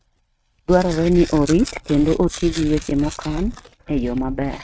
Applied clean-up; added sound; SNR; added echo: neural mask model RNNoise.